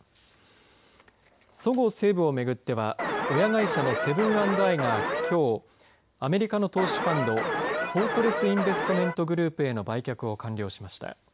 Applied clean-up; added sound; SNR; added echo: none; Alarm; 1 dB; none.